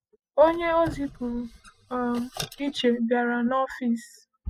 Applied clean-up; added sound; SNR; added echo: classical method spectral subtraction.